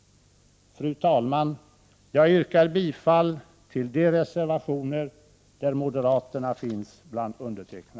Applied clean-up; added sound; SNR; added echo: none; none; none; none.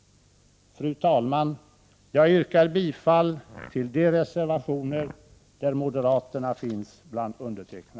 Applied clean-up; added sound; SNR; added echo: none; Fart; 20 dB; none.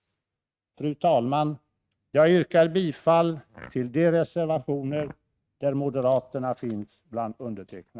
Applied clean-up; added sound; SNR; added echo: neural mask model RNNoise.